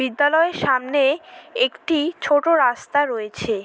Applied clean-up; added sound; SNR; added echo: none; none; none; none.